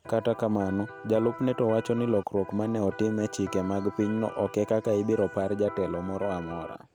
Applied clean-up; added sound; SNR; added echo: none; Electric guitar; 15 dB; none.